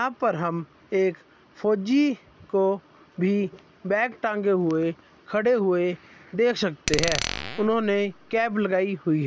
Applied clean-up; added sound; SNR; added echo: none; Glass; 6 dB; none.